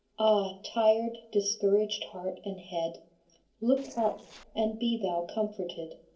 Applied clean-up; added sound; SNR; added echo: neural separator model SepFormer DNS4.